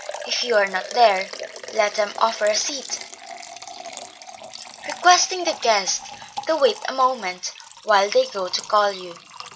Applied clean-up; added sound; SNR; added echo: none; Liquid; 14 dB; none.